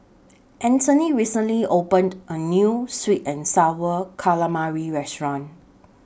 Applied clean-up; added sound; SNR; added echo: none; none; none; none.